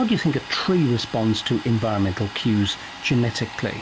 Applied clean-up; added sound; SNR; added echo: none; Domestic sounds, home sounds; 15 dB; none.